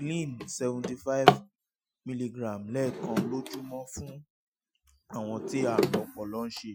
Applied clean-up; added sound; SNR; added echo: classical method Wiener filter.